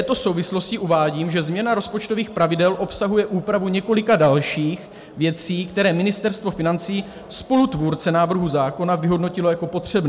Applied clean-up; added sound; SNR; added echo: none; none; none; none.